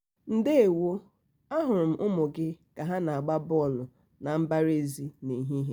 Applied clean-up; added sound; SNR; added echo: none; none; none; none.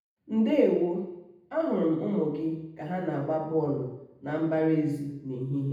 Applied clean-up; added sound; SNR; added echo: none; none; none; reverberation time 0.8 s.